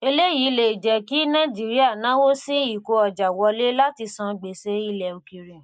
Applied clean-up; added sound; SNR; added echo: neural mask model Resemble Enhance denoiser.